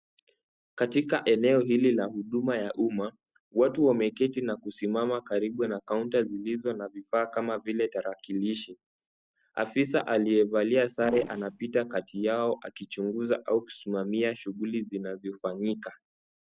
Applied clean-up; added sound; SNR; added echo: neural separator model SepFormer DNS4.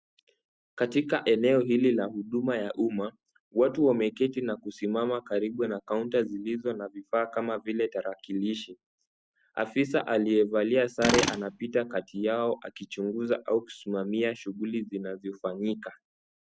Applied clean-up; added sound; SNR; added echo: none; Tools; 6 dB; none.